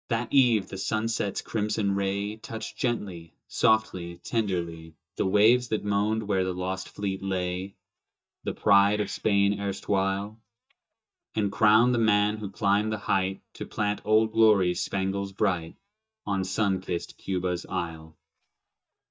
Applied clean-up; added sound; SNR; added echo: neural mask model DeepFilterNet 3.